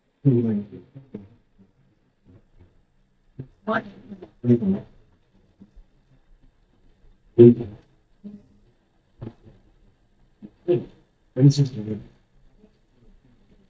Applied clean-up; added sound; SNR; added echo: neural mask model DeepFilterNet 3.